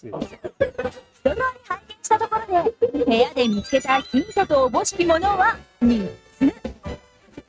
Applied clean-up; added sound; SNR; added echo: neural mask model RNNoise.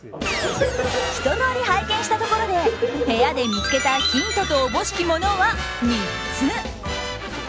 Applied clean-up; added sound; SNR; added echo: none; Wind instrument, woodwind instrument + Chicken, rooster; 14 dB; none.